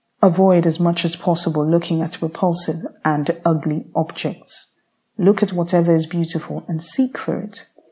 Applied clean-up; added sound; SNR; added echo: none; none; none; none.